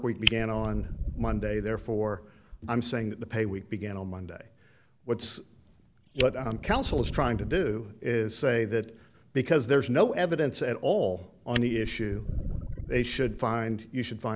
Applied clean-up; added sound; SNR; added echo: none; Fire; 8 dB; none.